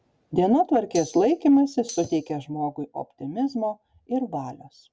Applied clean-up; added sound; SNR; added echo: none; Tambourine; 17 dB; none.